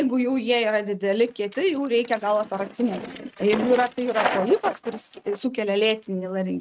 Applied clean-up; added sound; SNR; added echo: neural mask model RNNoise.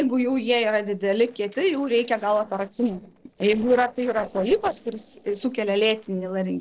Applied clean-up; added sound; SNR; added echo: neural separator model SepFormer DNS4.